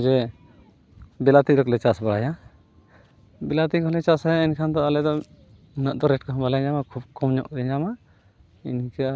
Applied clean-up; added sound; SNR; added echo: none; none; none; none.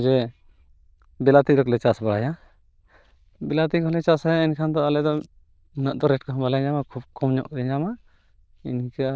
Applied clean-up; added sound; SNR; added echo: neural diffusion model UNIVERSE++.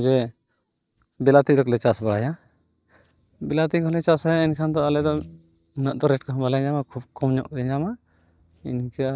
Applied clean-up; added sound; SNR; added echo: neural mask model DeepFilterNet 3.